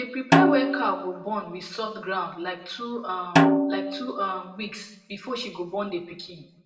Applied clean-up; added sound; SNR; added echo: none; Snare drum; -5 dB; reverberation time 0.7 s.